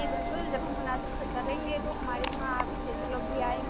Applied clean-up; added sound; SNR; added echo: none; Engine + Coin (dropping); -3 dB; none.